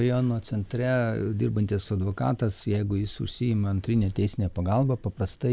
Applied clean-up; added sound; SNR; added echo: none; none; none; none.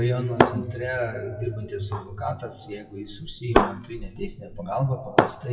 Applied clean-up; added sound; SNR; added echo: classical method WPE with log-MMSE.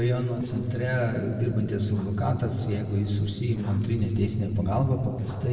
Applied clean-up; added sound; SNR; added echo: neural separator model SepFormer DNS4.